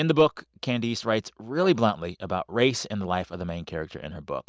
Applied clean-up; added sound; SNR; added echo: none; none; none; none.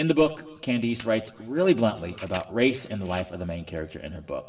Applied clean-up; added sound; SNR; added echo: none; Camera; 18 dB; reverberation time 1.7 s.